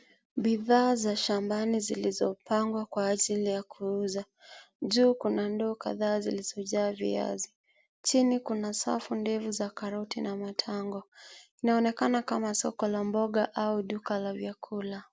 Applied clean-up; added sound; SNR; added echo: none; none; none; none.